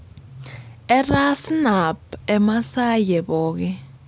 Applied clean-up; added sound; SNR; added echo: none; none; none; none.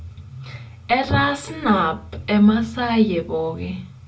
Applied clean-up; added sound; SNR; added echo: none; none; none; reverberation time 0.2 s.